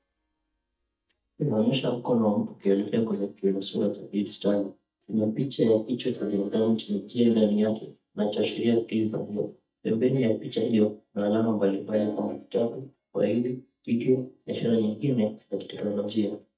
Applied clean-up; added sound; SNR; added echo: neural mask model DeepFilterNet 3.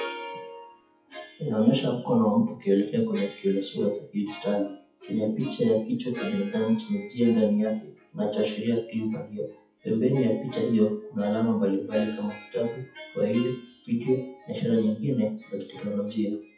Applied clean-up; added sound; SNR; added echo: classical method WPE with log-MMSE.